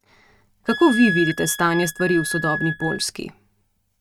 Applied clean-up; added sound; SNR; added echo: neural mask model RNNoise.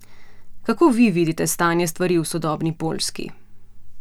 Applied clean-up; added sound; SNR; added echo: none; none; none; none.